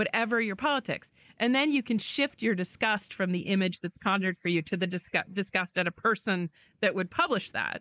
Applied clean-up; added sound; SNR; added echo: neural mask model Resemble Enhance denoiser.